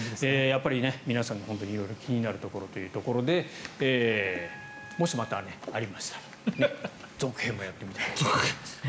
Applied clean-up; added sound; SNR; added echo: none; Wind instrument, woodwind instrument; 18 dB; none.